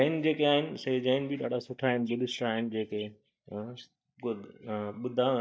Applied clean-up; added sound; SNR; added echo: neural mask model DeepFilterNet 3.